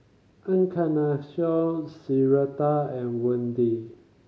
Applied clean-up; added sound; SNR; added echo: none; none; none; none.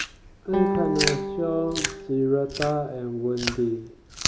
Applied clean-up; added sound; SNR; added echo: none; Chewing, mastication + Guitar; 3 dB; none.